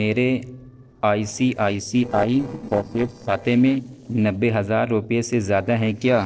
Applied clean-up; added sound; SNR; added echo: neural separator model SepFormer DNS4.